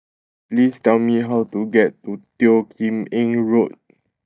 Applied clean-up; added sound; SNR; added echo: neural mask model DeepFilterNet 3.